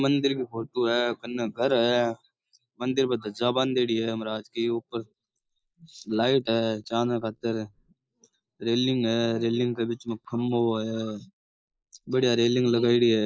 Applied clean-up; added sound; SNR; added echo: neural mask model Resemble Enhance denoiser.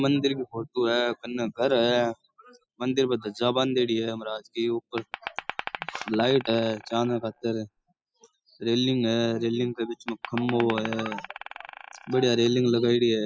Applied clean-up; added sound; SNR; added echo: classical method spectral subtraction.